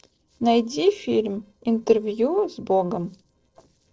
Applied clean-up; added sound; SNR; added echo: neural separator model SepFormer DNS4.